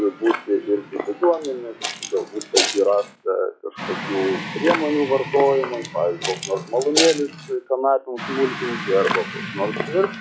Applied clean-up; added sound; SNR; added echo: classical method log-MMSE.